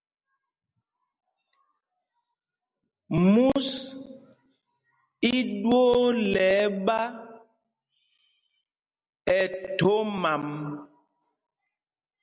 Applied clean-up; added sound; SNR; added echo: none; none; none; none.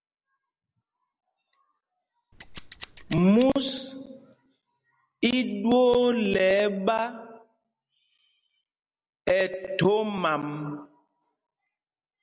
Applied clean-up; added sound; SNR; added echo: none; Scissors; 16 dB; none.